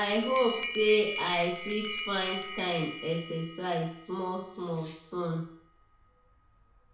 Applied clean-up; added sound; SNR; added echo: none; Bell; 4 dB; reverberation time 0.6 s.